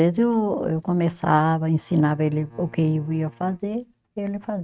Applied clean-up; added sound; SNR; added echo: neural mask model RNNoise.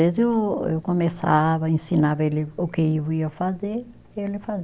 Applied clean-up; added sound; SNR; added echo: none; none; none; none.